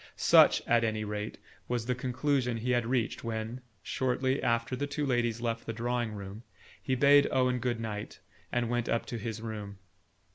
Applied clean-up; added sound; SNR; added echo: none; none; none; none.